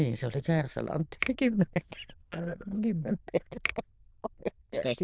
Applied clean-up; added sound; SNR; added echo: neural diffusion model UNIVERSE++.